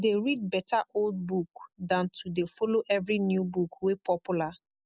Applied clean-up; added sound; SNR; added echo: none; none; none; none.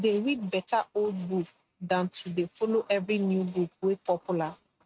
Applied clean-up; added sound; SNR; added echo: neural mask model RNNoise.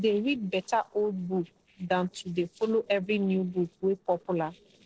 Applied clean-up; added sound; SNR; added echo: neural separator model SepFormer DNS4.